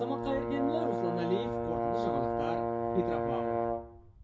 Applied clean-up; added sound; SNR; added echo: none; Brass instrument; -4 dB; reverberation time 0.1 s.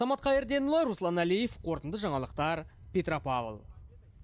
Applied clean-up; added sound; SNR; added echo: none; none; none; none.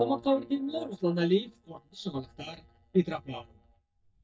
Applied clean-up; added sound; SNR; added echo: neural mask model DeepFilterNet 3.